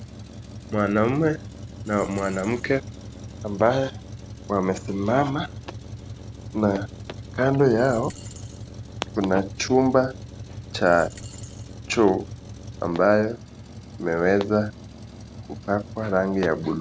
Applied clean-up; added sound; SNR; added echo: none; Coin (dropping) + Truck; 13 dB; none.